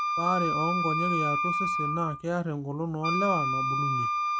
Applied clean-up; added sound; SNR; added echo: none; Wind instrument, woodwind instrument; -2 dB; none.